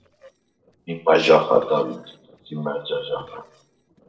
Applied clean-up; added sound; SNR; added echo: neural separator model SepFormer DNS4.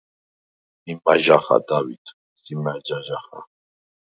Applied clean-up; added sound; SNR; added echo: none; none; none; none.